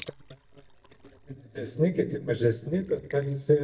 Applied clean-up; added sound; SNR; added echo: neural mask model DeepFilterNet 3.